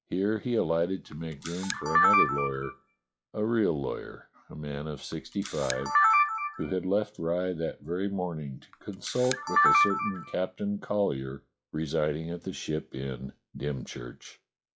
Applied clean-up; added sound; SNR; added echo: classical method log-MMSE.